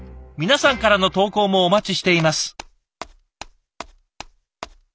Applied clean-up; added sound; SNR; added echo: none; none; none; none.